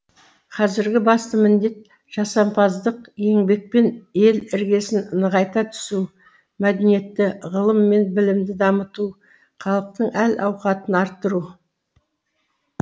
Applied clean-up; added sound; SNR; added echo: none; none; none; none.